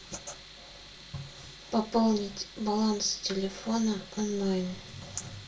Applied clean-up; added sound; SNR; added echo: none; Tools; 18 dB; reverberation time 0.2 s.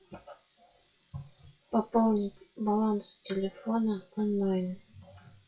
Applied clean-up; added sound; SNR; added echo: classical method WPE with log-MMSE.